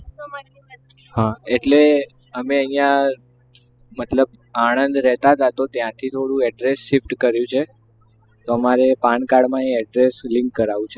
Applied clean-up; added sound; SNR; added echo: classical method spectral subtraction.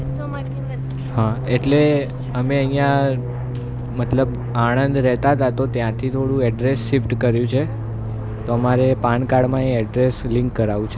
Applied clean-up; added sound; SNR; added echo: none; Fixed-wing aircraft, airplane; 6 dB; none.